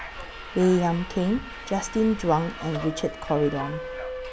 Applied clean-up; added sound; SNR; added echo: none; Subway, metro, underground; 11 dB; none.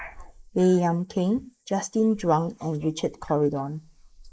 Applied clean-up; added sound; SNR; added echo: neural mask model Resemble Enhance denoiser.